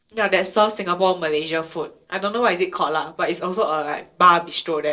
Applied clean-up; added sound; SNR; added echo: neural separator model SepFormer DNS4.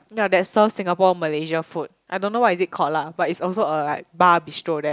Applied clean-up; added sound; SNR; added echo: none; none; none; none.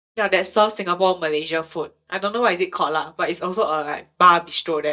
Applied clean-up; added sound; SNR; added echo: neural mask model DeepFilterNet 3.